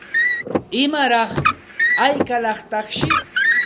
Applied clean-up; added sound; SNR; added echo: none; Car; -1 dB; none.